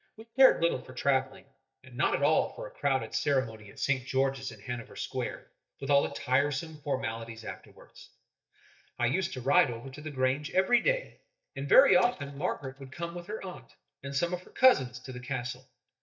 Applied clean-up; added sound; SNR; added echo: neural mask model DeepFilterNet 3.